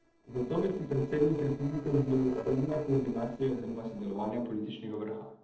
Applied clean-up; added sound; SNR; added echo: neural separator model SepFormer DNS4.